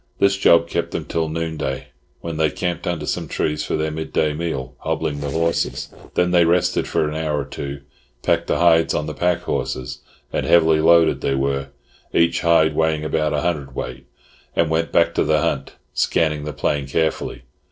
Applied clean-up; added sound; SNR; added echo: neural separator model SepFormer DNS4.